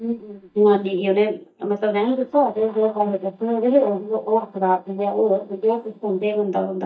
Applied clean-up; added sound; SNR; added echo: neural mask model DeepFilterNet 3.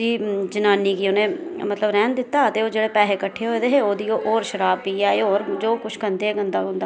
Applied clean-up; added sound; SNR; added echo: none; none; none; none.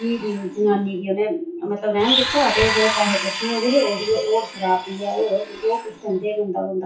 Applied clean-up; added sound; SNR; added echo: classical method WPE with log-MMSE.